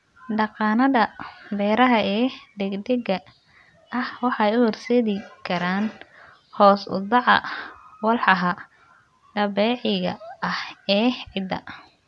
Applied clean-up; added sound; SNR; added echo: none; none; none; none.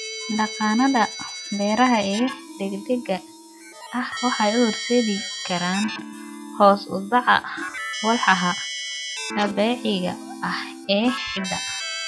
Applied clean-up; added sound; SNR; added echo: classical method log-MMSE.